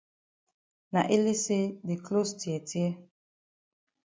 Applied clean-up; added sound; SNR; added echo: none; none; none; none.